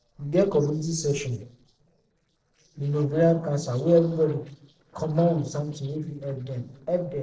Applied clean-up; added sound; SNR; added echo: neural separator model SepFormer DNS4.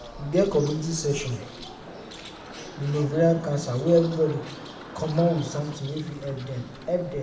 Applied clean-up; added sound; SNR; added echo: none; Bird; 14 dB; reverberation time 0.9 s.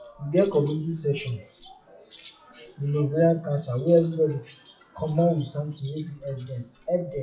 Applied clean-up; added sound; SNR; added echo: classical method WPE with log-MMSE.